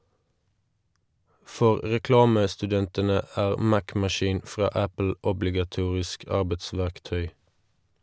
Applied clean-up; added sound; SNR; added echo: none; none; none; none.